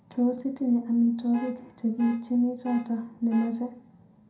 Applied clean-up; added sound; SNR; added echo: none; Alarm / Car; 19 dB; reverberation time 0.4 s.